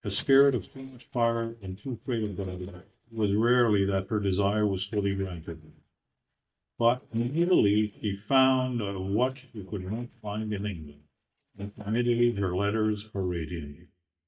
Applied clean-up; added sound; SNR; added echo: neural mask model DeepFilterNet 3.